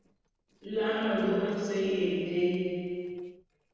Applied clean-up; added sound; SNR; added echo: neural separator model SepFormer DNS4.